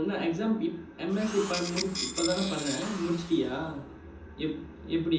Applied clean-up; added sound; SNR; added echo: none; Tools; 8 dB; reverberation time 0.6 s.